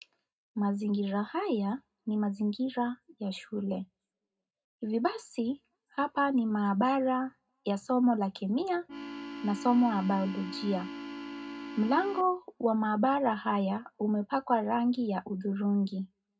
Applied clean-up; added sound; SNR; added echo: none; Organ; 10 dB; reverberation time 0.2 s.